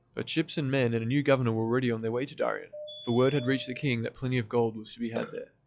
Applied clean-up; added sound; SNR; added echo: classical method log-MMSE.